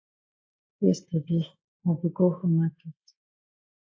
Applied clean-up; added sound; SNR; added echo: neural mask model Resemble Enhance denoiser.